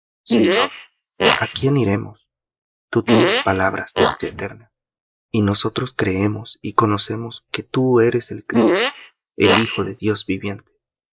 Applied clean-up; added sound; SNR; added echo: neural mask model Resemble Enhance denoiser.